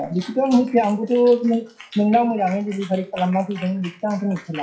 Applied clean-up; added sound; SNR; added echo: classical method WPE with log-MMSE.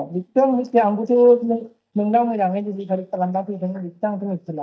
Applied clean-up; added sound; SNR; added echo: neural mask model DeepFilterNet 3.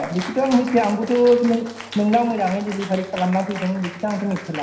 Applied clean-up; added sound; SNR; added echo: none; Cheering; 15 dB; reverberation time 0.9 s.